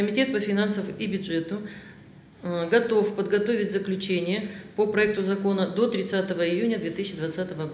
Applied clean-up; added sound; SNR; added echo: none; none; none; reverberation time 0.8 s.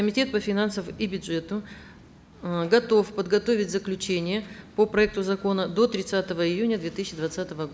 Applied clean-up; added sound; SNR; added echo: none; none; none; none.